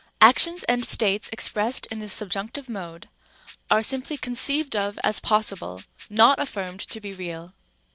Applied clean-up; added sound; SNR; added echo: neural separator model SepFormer DNS4.